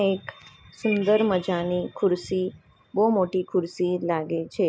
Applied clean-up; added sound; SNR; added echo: none; none; none; none.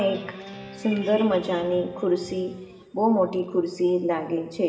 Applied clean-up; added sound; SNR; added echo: none; Guitar; 18 dB; reverberation time 2.4 s.